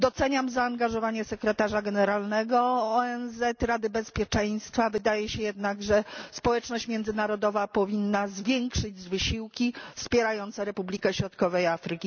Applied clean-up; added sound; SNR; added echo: none; none; none; none.